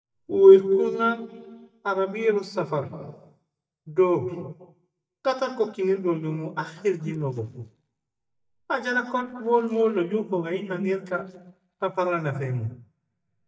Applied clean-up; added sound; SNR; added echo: neural mask model DeepFilterNet 3.